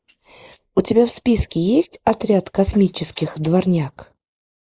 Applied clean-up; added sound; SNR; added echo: neural mask model Resemble Enhance denoiser.